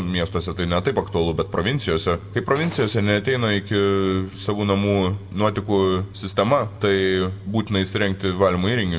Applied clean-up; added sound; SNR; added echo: none; Gunshot, gunfire; 15 dB; reverberation time 1.1 s.